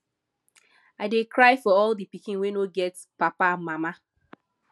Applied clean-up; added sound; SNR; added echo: none; none; none; none.